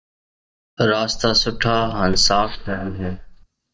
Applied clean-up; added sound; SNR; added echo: neural mask model DeepFilterNet 3.